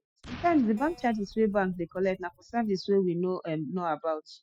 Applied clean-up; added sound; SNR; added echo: classical method spectral subtraction.